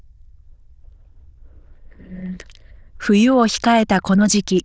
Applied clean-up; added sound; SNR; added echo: neural diffusion model UNIVERSE++.